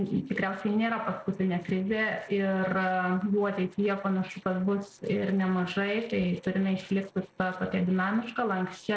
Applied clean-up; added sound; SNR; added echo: neural separator model SepFormer DNS4.